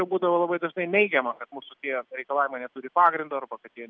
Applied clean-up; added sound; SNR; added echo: none; none; none; none.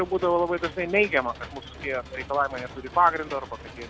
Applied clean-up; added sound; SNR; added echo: none; Engine / Mechanisms; 15 dB; none.